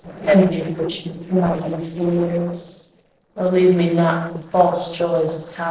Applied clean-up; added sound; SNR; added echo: neural separator model SepFormer DNS4.